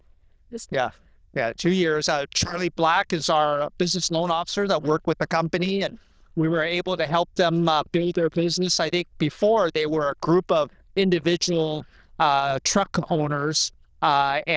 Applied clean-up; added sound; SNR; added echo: neural diffusion model UNIVERSE++.